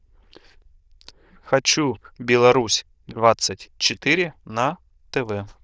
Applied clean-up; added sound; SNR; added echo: neural diffusion model UNIVERSE++.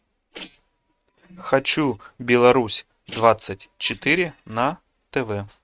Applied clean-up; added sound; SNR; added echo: neural mask model RNNoise.